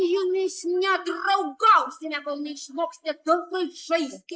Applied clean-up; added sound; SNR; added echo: neural mask model Resemble Enhance denoiser.